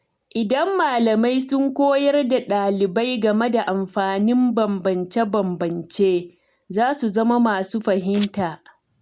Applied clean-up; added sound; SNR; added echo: none; Domestic sounds, home sounds; 19 dB; none.